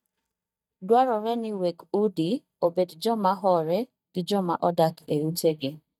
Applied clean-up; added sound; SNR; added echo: neural mask model DeepFilterNet 3.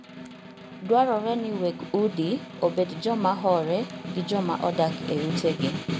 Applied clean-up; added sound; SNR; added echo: none; Snare drum; 8 dB; none.